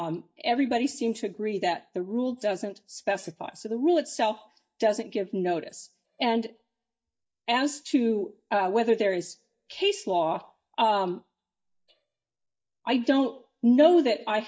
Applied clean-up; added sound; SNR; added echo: neural mask model DeepFilterNet 3.